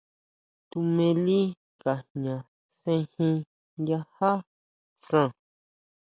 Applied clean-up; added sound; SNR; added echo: none; none; none; none.